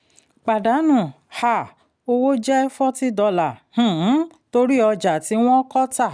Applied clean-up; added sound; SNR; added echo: none; none; none; none.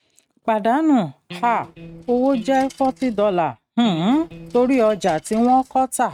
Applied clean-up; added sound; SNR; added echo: neural mask model RNNoise.